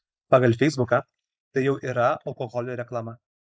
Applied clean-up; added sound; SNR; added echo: neural mask model Resemble Enhance denoiser.